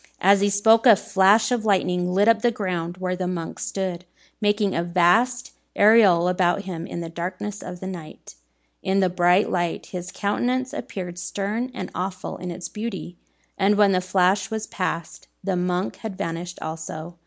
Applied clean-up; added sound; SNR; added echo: none; none; none; none.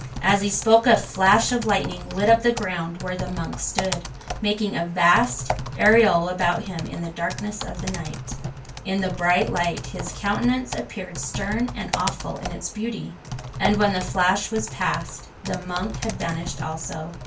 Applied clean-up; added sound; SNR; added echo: none; Typing; 9 dB; reverberation time 0.2 s.